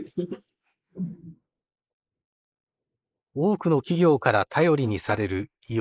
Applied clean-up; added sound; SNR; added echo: neural mask model Resemble Enhance denoiser.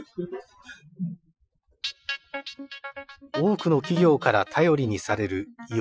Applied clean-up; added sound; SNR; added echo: classical method Wiener filter.